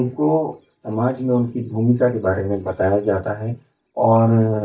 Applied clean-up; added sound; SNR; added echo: neural mask model DeepFilterNet 3.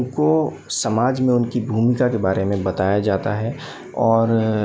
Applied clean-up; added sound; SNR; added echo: none; none; none; none.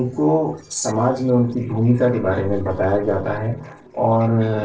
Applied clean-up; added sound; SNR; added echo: neural separator model SepFormer DNS4.